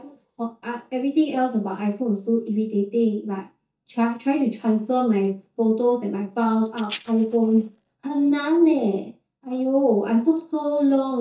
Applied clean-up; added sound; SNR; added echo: neural mask model DeepFilterNet 3.